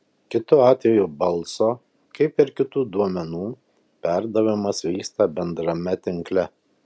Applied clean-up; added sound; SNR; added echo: none; none; none; none.